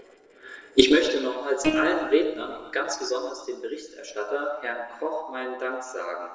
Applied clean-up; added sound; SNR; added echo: neural separator model SepFormer DNS4.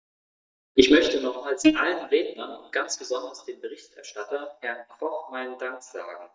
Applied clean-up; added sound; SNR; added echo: neural mask model DeepFilterNet 3.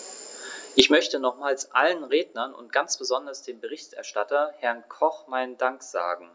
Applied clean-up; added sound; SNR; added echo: none; none; none; none.